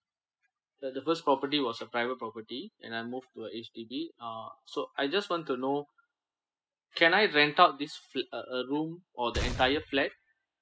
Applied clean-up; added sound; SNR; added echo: classical method spectral subtraction.